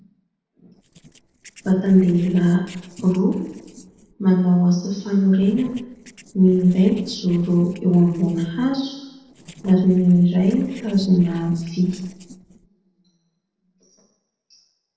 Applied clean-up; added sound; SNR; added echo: neural separator model SepFormer DNS4.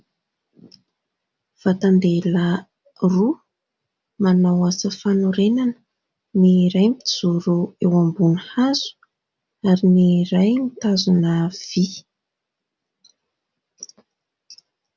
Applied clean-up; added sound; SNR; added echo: none; none; none; none.